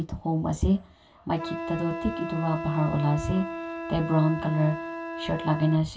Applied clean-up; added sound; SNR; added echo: none; Wind instrument, woodwind instrument; 8 dB; reverberation time 0.2 s.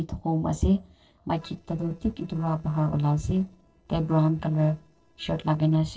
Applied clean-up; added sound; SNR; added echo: neural separator model SepFormer DNS4.